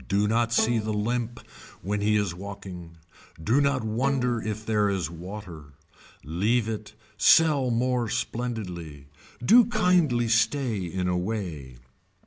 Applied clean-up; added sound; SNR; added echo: none; Bowed string instrument; 12 dB; none.